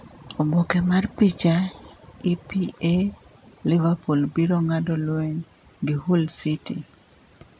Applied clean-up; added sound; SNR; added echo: none; none; none; none.